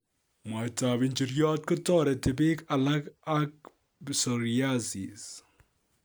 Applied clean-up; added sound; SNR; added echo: none; none; none; none.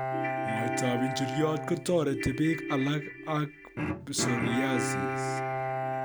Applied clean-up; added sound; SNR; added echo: none; Ringtone / Keyboard (musical) + Bowed string instrument; 1 dB; none.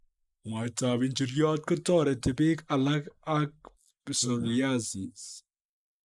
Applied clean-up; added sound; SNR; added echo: neural mask model Resemble Enhance denoiser.